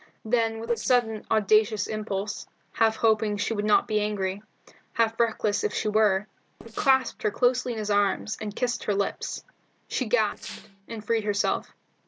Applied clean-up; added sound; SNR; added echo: neural separator model SepFormer DNS4.